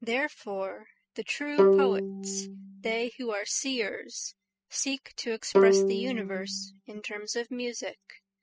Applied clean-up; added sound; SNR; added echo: classical method spectral subtraction.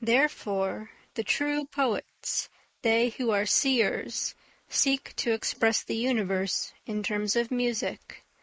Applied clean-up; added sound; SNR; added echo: neural mask model Resemble Enhance denoiser.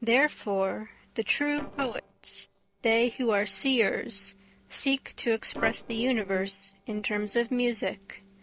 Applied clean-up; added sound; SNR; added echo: neural separator model SepFormer DNS4.